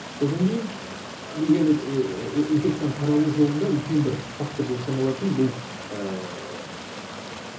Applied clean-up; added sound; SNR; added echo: none; Stream; 11 dB; reverberation time 0.5 s.